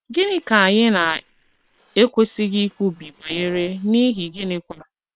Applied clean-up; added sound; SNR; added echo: neural separator model SepFormer WHAM!.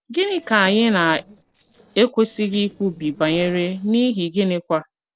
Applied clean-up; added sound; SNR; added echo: neural separator model SepFormer DNS4.